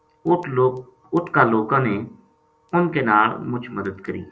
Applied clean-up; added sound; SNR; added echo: none; none; none; none.